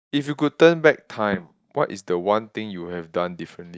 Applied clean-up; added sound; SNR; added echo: neural mask model DeepFilterNet 3.